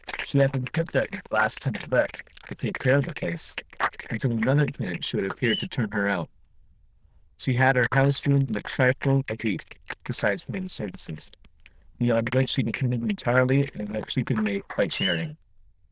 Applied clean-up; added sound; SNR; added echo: neural diffusion model UNIVERSE++.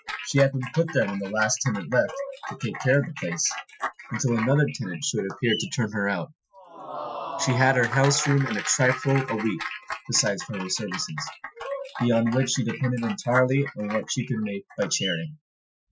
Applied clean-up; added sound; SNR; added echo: classical method Wiener filter.